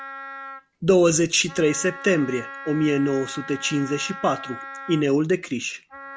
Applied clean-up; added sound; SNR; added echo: none; Wind instrument, woodwind instrument; 15 dB; none.